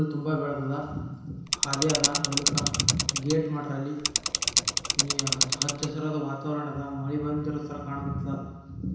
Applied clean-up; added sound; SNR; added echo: none; Mechanisms / Bicycle; -3 dB; reverberation time 1.0 s.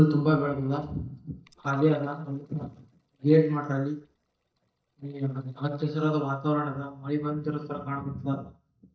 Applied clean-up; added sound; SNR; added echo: neural mask model DeepFilterNet 3.